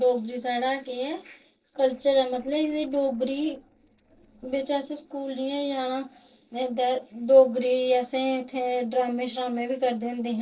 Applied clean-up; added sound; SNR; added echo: neural separator model SepFormer DNS4.